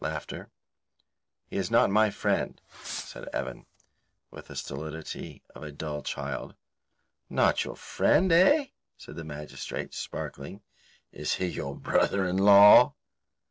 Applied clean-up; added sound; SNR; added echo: neural separator model SepFormer DNS4.